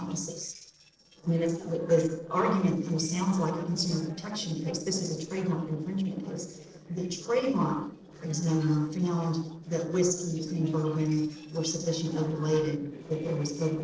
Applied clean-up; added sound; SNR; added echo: neural separator model SepFormer DNS4.